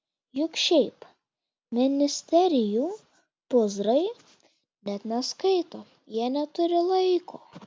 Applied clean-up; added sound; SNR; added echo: none; none; none; none.